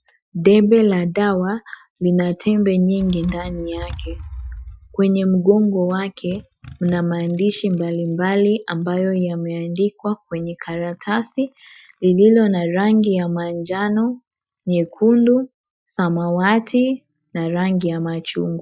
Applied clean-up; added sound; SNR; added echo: classical method Wiener filter.